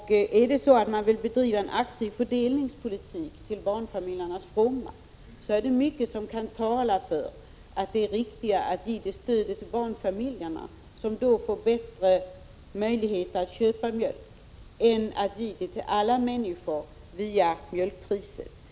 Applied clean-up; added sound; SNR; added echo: none; none; none; none.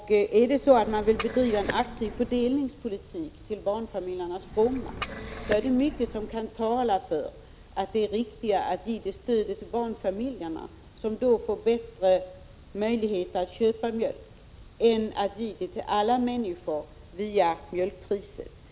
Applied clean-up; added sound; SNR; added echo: none; Liquid; 10 dB; none.